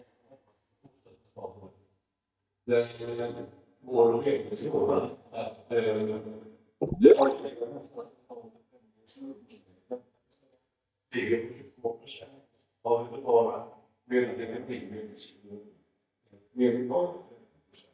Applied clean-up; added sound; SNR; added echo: neural mask model DeepFilterNet 3.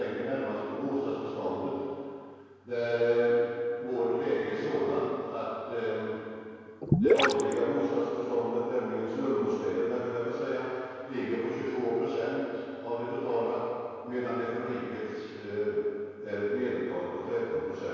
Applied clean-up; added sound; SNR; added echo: none; Gurgling / Liquid; -5 dB; reverberation time 2.2 s.